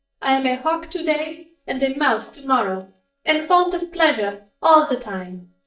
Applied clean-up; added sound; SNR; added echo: neural mask model DeepFilterNet 3.